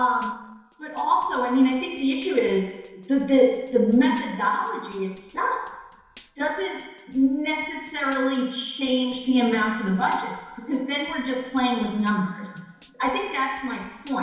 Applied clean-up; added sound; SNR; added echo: neural separator model SepFormer DNS4.